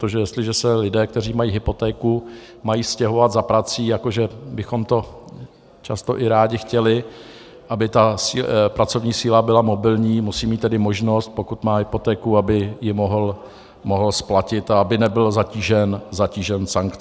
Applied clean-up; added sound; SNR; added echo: none; none; none; none.